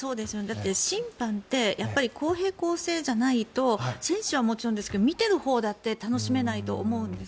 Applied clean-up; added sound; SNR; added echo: none; none; none; none.